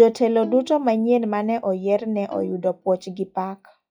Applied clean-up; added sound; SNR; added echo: classical method log-MMSE.